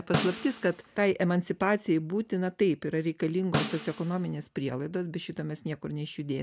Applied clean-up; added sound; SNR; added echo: none; Snare drum; 7 dB; none.